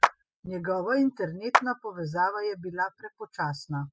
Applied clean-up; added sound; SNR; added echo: classical method spectral subtraction.